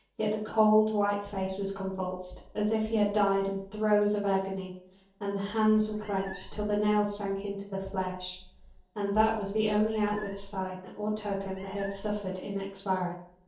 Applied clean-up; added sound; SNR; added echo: none; Meow; 17 dB; reverberation time 0.6 s.